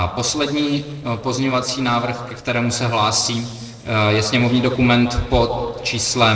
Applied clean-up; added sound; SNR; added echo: neural separator model SepFormer DNS4.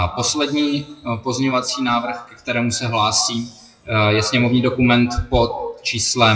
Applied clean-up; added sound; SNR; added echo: classical method WPE with log-MMSE.